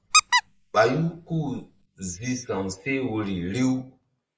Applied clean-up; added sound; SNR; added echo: neural mask model Resemble Enhance denoiser.